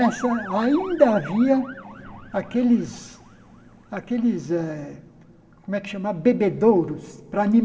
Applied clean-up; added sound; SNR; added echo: none; Motor vehicle (road) / Siren; 18 dB; reverberation time 2.4 s.